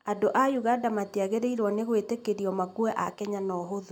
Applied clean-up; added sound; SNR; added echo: none; none; none; none.